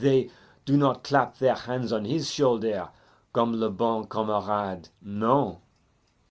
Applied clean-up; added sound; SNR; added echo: none; none; none; none.